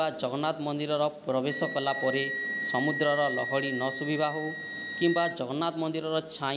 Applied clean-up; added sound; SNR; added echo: none; Wind instrument, woodwind instrument; 7 dB; none.